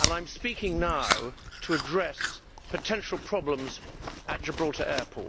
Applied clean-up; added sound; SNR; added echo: none; Chewing, mastication; 3 dB; none.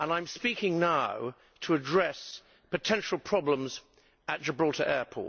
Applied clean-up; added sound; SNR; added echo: none; none; none; none.